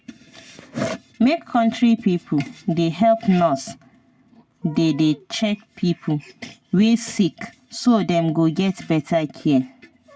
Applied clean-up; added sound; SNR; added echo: none; none; none; none.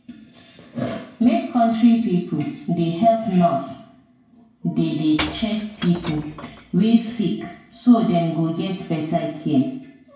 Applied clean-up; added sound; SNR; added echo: none; Shatter / Crushing; 14 dB; reverberation time 0.6 s.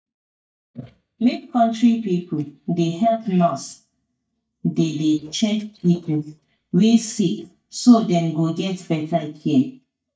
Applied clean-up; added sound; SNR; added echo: neural mask model DeepFilterNet 3.